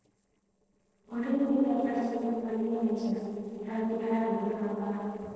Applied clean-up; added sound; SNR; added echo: neural separator model SepFormer DNS4.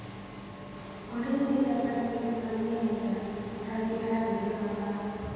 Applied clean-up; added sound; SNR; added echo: none; Engine / Mechanisms; 9 dB; reverberation time 2.1 s.